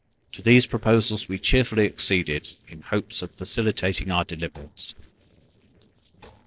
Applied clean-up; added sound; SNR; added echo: neural separator model SepFormer DNS4.